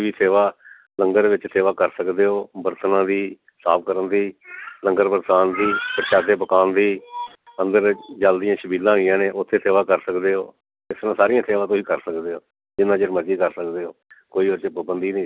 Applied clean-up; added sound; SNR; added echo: none; none; none; none.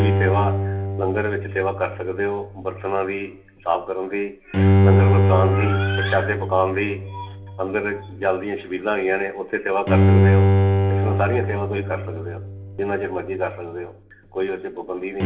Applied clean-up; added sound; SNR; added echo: none; Bowed string instrument; -4 dB; reverberation time 0.9 s.